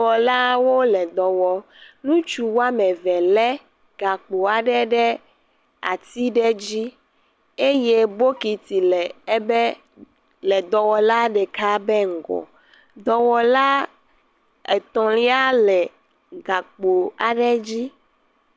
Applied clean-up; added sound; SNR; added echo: none; none; none; none.